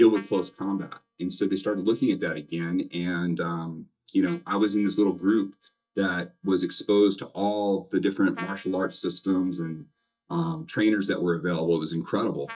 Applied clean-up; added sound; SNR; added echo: neural mask model DeepFilterNet 3.